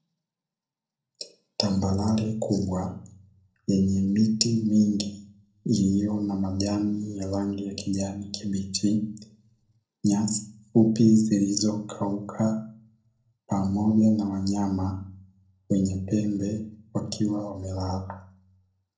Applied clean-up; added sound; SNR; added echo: none; none; none; reverberation time 0.5 s.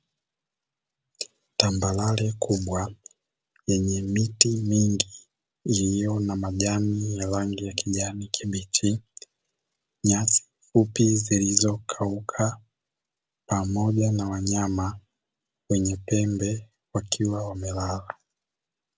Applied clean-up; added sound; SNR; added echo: none; none; none; none.